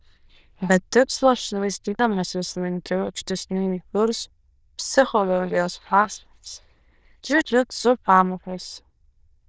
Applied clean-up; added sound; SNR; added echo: neural diffusion model UNIVERSE++.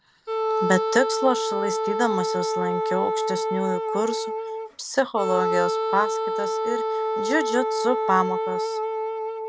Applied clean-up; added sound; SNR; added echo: none; Wind instrument, woodwind instrument; -1 dB; none.